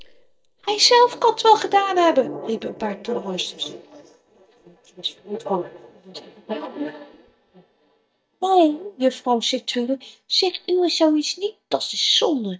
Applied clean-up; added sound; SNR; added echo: neural mask model DeepFilterNet 3.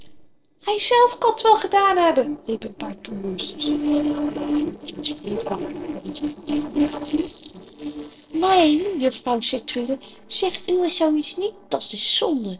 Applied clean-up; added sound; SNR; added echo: neural separator model SepFormer DNS4.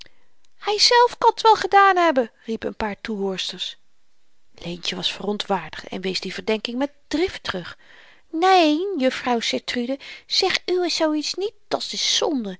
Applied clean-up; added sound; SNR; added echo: none; none; none; none.